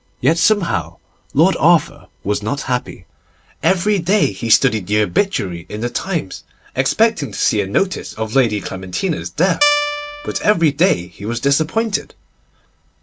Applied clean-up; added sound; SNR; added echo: none; Guitar; 2 dB; none.